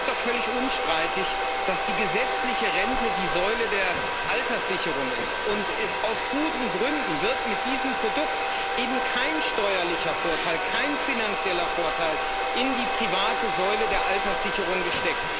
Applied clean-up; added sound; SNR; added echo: none; Domestic sounds, home sounds; -2 dB; none.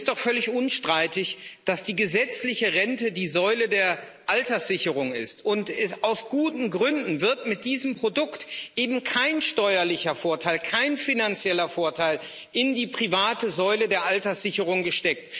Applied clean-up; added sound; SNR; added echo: none; none; none; none.